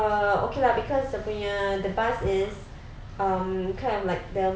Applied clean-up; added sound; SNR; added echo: none; none; none; none.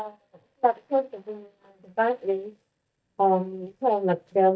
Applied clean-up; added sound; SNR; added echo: neural mask model DeepFilterNet 3.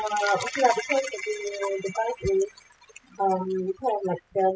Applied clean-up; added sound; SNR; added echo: classical method spectral subtraction.